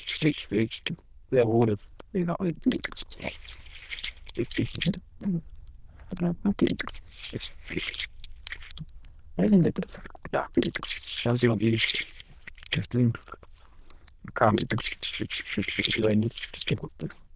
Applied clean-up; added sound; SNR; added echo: neural diffusion model UNIVERSE++.